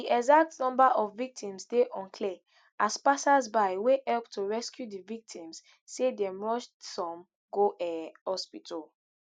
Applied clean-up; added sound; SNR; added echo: none; none; none; none.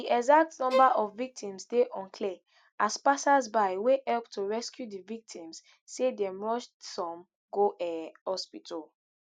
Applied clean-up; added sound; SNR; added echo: none; Bowed string instrument; 5 dB; none.